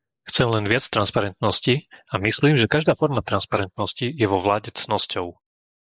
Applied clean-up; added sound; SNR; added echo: neural mask model Resemble Enhance denoiser.